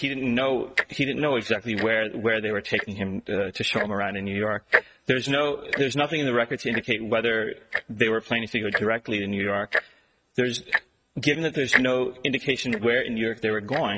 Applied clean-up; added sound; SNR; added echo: neural mask model RNNoise.